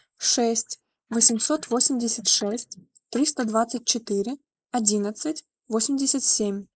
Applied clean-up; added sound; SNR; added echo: neural mask model Resemble Enhance denoiser.